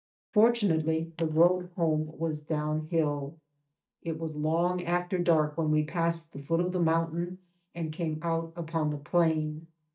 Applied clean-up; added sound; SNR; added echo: neural mask model DeepFilterNet 3.